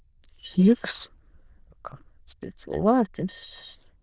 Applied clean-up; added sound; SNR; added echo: neural diffusion model UNIVERSE++.